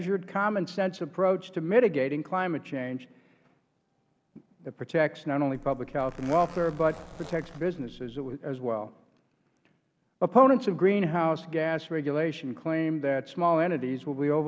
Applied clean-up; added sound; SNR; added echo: none; Zipper (clothing); 19 dB; none.